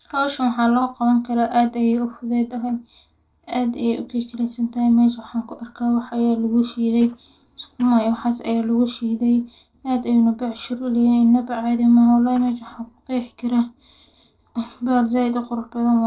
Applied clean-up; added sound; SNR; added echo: neural separator model SepFormer DNS4.